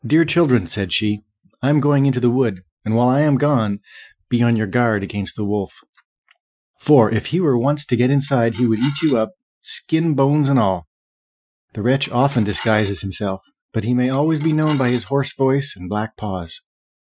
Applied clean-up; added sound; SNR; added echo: classical method Wiener filter.